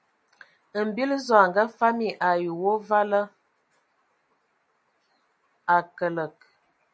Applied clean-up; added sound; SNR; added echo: none; none; none; none.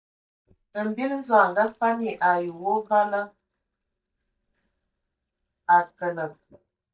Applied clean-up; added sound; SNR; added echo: neural mask model DeepFilterNet 3.